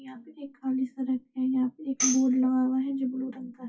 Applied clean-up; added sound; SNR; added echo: classical method WPE with log-MMSE.